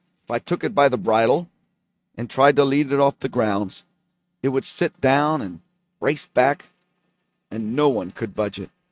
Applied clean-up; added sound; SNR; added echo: neural mask model RNNoise.